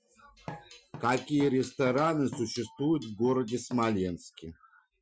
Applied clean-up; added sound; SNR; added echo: classical method Wiener filter.